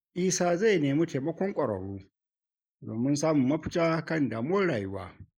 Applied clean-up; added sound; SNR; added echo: neural mask model Resemble Enhance denoiser.